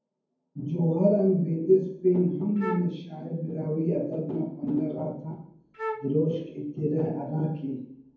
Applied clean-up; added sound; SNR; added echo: none; Wind instrument, woodwind instrument; 9 dB; reverberation time 0.9 s.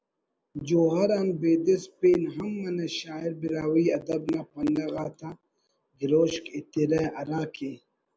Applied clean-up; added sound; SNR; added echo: none; none; none; none.